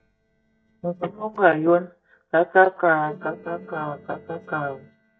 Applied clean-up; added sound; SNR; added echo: neural mask model DeepFilterNet 3.